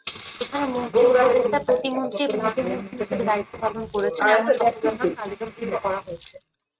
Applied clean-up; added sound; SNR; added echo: neural mask model RNNoise.